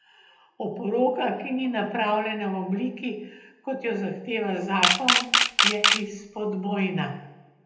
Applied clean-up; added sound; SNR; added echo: none; Camera; -5 dB; reverberation time 0.8 s.